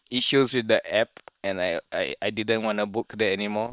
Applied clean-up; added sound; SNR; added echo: neural separator model SepFormer WHAM!.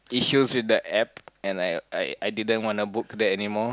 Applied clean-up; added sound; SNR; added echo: none; none; none; none.